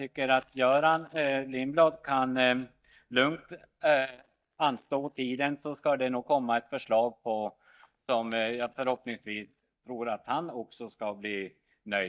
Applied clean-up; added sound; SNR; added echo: neural mask model DeepFilterNet 3.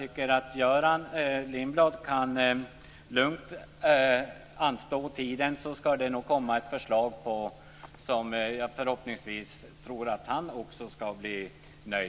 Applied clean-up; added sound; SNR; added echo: none; none; none; none.